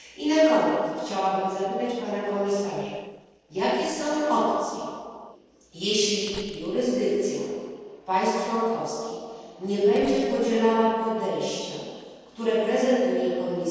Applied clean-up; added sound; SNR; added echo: neural separator model SepFormer DNS4.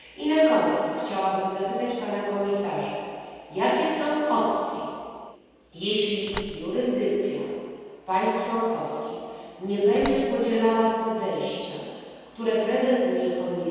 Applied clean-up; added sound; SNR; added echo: none; Slam; 16 dB; reverberation time 2.1 s.